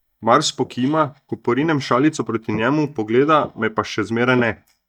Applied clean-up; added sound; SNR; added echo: neural mask model DeepFilterNet 3.